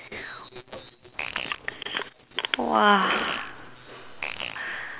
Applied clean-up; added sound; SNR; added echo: none; Fart; 7 dB; none.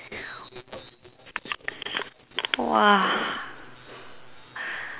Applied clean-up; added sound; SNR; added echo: none; none; none; none.